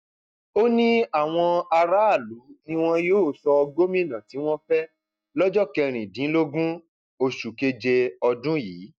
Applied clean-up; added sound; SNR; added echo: neural mask model DeepFilterNet 3.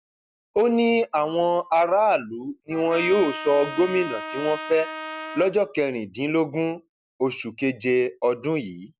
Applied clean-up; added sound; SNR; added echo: none; Trumpet; 10 dB; none.